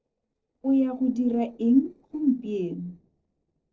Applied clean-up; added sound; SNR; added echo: neural separator model SepFormer DNS4.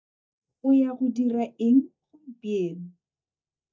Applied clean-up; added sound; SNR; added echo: neural mask model DeepFilterNet 3.